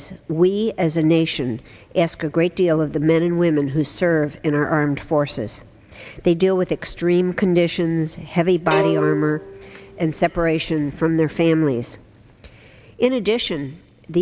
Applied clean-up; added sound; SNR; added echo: none; Bowed string instrument; 6 dB; none.